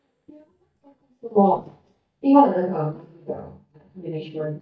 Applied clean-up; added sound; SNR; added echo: neural mask model DeepFilterNet 3.